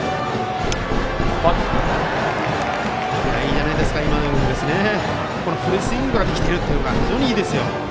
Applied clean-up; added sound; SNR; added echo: none; Knock; 5 dB; none.